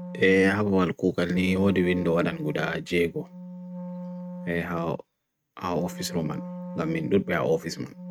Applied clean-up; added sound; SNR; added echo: neural mask model RNNoise.